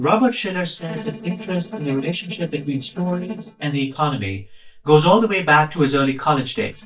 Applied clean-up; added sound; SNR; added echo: neural mask model DeepFilterNet 3.